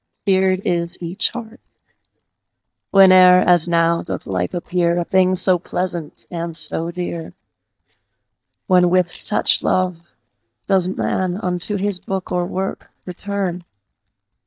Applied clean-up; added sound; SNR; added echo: neural mask model DeepFilterNet 3.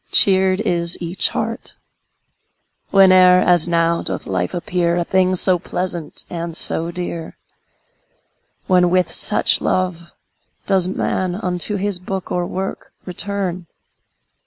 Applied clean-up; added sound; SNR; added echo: none; none; none; none.